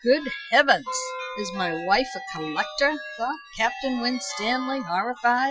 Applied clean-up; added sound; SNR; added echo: classical method Wiener filter.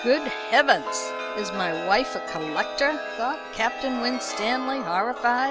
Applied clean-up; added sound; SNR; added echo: none; Chime; 7 dB; none.